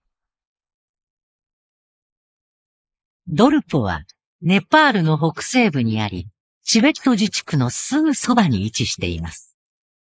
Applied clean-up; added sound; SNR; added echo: neural mask model Resemble Enhance denoiser.